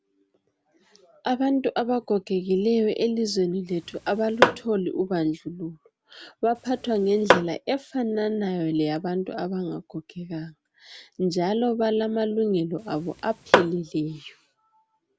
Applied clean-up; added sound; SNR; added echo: none; Tap / Hammer; -1 dB; none.